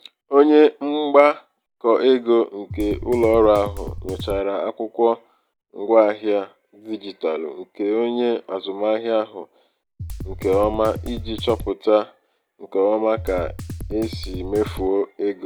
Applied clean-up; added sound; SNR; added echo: none; Drum kit; 10 dB; none.